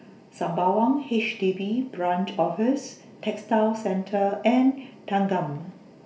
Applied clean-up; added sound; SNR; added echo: none; none; none; reverberation time 0.4 s.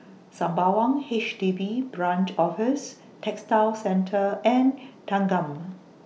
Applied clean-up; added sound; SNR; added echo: none; none; none; none.